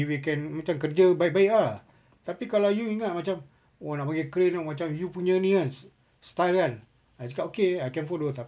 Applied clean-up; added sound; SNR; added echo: none; none; none; none.